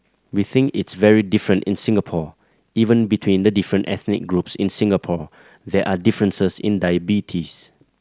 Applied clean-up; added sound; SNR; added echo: none; none; none; none.